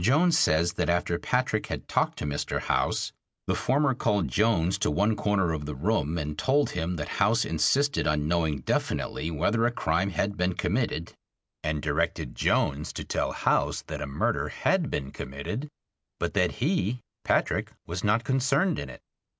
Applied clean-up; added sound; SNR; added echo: none; none; none; none.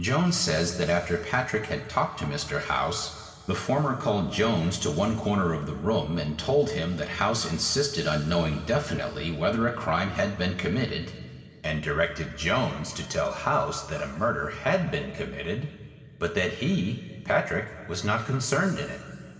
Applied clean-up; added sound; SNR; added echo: none; none; none; reverberation time 2.1 s.